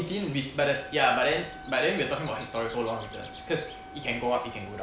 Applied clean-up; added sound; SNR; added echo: none; Wind instrument, woodwind instrument + Breathing; 16 dB; none.